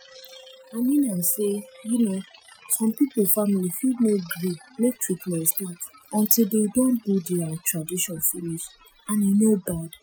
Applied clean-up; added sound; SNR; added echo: classical method Wiener filter.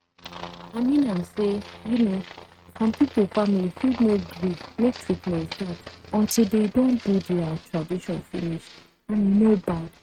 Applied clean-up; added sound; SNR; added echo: neural mask model RNNoise.